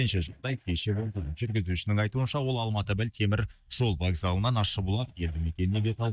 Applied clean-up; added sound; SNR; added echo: neural mask model DeepFilterNet 3.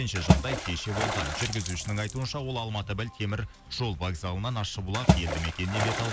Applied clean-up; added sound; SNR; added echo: none; Water / Splash, splatter; 0 dB; none.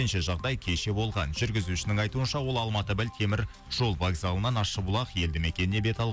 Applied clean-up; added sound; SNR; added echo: none; none; none; none.